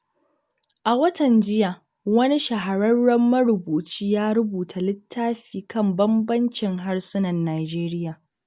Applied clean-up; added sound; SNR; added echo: none; none; none; none.